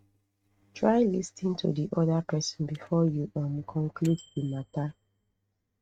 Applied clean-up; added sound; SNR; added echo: neural mask model RNNoise.